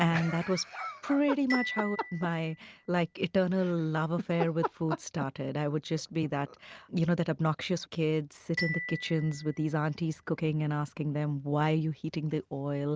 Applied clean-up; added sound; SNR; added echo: none; Glockenspiel + Bark; 13 dB; none.